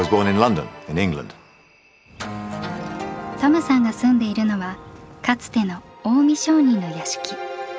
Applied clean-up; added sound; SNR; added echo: none; none; none; none.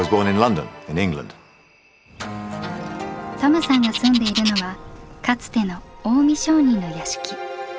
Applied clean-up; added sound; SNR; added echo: none; Bird; 10 dB; none.